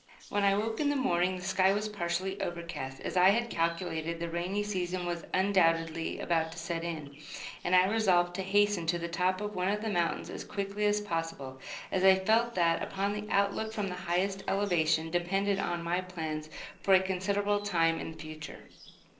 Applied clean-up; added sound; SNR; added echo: neural separator model SepFormer DNS4.